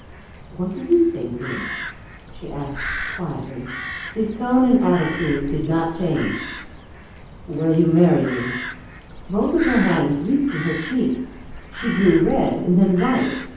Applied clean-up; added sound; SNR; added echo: none; Crow; 11 dB; reverberation time 0.9 s.